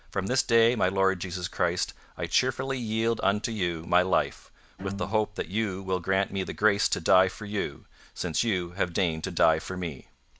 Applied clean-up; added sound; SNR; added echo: none; Bowed string instrument; 14 dB; none.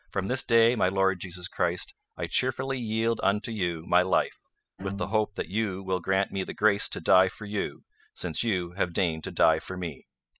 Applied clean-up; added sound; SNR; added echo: classical method spectral subtraction.